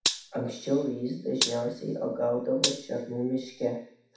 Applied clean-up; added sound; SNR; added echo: none; Gunshot, gunfire; 4 dB; reverberation time 0.7 s.